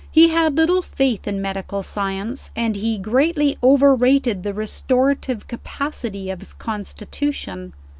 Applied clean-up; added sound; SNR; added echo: none; none; none; none.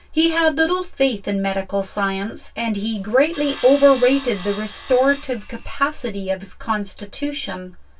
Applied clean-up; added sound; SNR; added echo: none; Sawing; 17 dB; reverberation time 0.1 s.